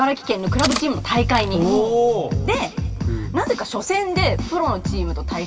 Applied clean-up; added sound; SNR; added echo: none; Cutlery, silverware; 11 dB; reverberation time 2.7 s.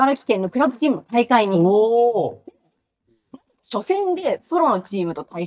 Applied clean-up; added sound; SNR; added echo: neural mask model DeepFilterNet 3.